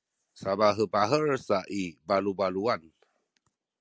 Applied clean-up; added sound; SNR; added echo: none; none; none; none.